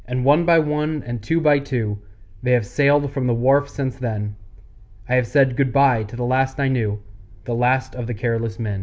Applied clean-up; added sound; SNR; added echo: none; none; none; none.